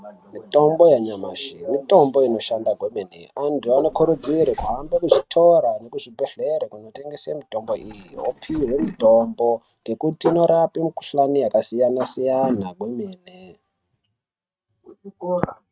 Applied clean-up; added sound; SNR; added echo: neural mask model RNNoise.